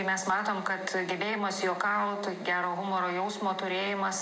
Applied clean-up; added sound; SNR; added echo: none; none; none; none.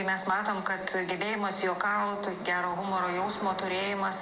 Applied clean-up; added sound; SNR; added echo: none; Cricket; 16 dB; none.